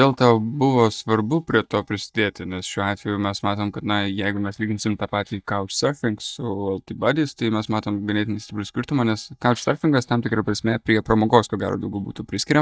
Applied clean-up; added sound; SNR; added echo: neural mask model DeepFilterNet 3.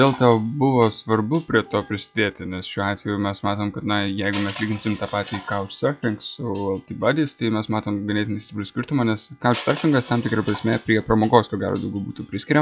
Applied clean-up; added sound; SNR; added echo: classical method log-MMSE.